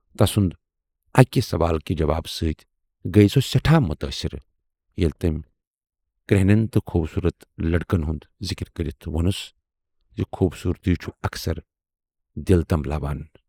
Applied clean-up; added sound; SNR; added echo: neural mask model Resemble Enhance denoiser.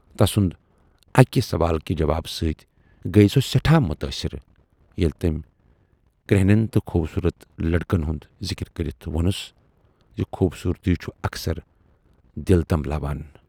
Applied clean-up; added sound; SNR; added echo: none; none; none; none.